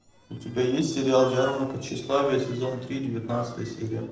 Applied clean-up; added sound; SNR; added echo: neural separator model SepFormer DNS4.